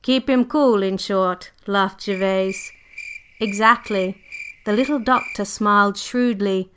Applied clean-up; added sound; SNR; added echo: none; Cricket; 17 dB; none.